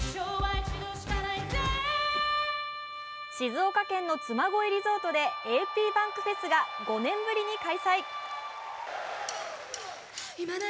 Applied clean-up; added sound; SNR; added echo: none; none; none; none.